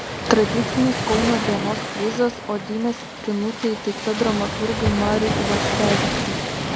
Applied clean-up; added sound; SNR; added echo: none; Waves, surf; 2 dB; none.